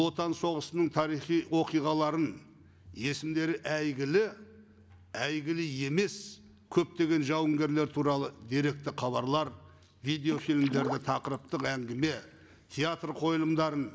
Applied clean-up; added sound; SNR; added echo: none; Water / Splash, splatter; 11 dB; none.